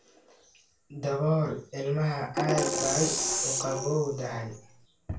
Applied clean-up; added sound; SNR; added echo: none; Percussion; 0 dB; reverberation time 0.3 s.